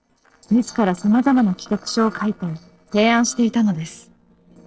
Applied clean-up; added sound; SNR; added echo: neural separator model SepFormer DNS4.